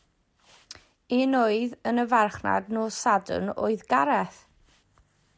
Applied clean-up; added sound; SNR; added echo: none; none; none; none.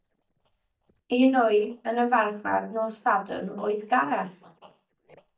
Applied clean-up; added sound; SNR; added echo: neural mask model DeepFilterNet 3.